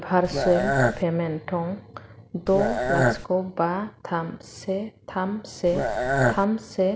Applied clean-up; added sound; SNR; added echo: none; Burping, eructation; -3 dB; none.